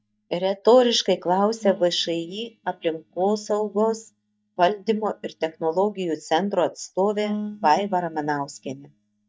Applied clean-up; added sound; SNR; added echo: neural mask model DeepFilterNet 3.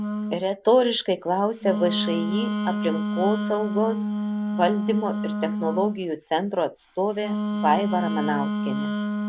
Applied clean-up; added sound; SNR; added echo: none; Wind instrument, woodwind instrument; 2 dB; none.